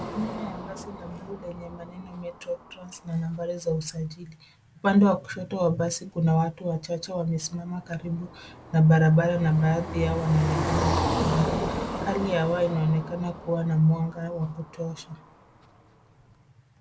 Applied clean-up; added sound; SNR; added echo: none; Car passing by; 8 dB; none.